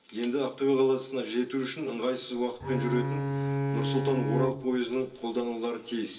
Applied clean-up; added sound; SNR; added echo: none; Bowed string instrument; 2 dB; reverberation time 0.3 s.